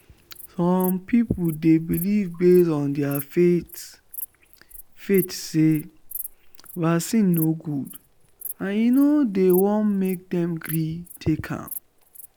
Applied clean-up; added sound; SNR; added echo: none; Insect; 18 dB; none.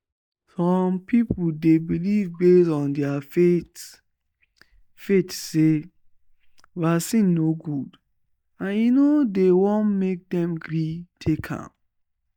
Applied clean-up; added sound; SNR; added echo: neural mask model DeepFilterNet 3.